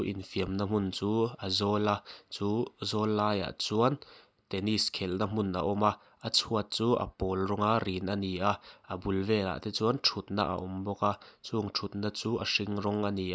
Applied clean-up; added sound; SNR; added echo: none; none; none; none.